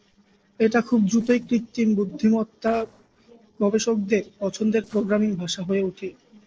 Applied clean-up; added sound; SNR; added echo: neural separator model SepFormer DNS4.